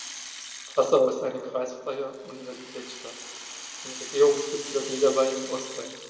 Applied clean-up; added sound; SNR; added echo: none; Rattle (instrument); 13 dB; reverberation time 2.3 s.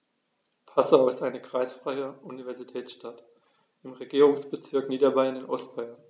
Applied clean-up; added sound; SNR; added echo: none; none; none; none.